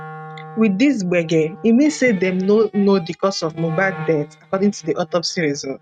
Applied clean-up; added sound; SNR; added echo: neural mask model RNNoise.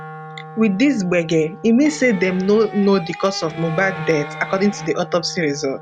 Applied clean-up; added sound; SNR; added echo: none; Electric guitar + Wind instrument, woodwind instrument; 14 dB; none.